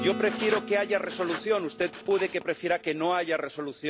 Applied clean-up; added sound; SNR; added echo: none; Acoustic guitar / Strum + Writing; 9 dB; none.